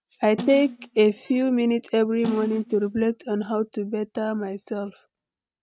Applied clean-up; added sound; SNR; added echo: neural mask model RNNoise.